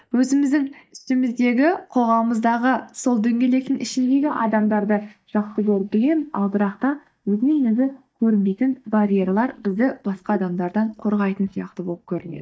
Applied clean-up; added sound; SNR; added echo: neural mask model DeepFilterNet 3.